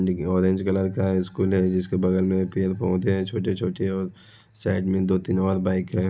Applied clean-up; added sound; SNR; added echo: none; none; none; none.